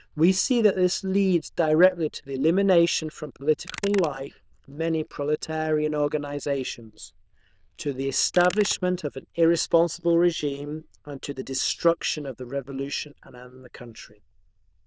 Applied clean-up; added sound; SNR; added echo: neural diffusion model UNIVERSE++.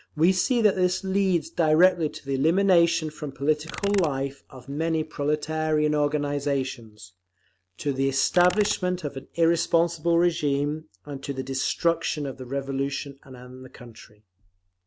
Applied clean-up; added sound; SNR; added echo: none; Computer keyboard; 16 dB; none.